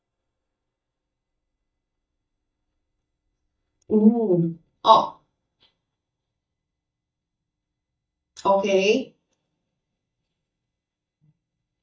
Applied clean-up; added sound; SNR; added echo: neural mask model DeepFilterNet 3.